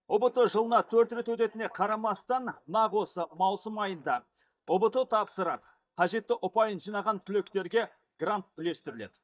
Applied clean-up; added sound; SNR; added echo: neural mask model DeepFilterNet 3.